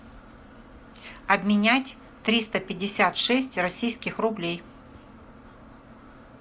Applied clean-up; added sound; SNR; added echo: none; none; none; none.